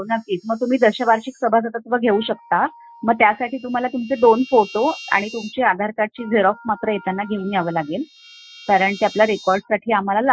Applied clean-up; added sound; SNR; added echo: classical method Wiener filter.